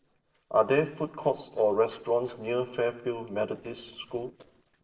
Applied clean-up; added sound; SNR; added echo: neural separator model SepFormer DNS4.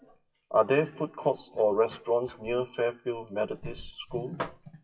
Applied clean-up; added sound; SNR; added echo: classical method WPE with log-MMSE.